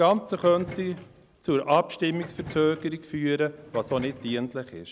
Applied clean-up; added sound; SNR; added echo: none; Subway, metro, underground; 19 dB; none.